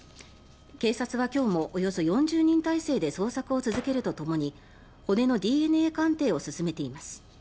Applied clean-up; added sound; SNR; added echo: none; Gunshot, gunfire; 19 dB; none.